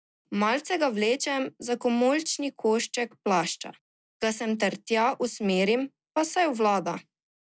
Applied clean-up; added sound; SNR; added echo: none; none; none; none.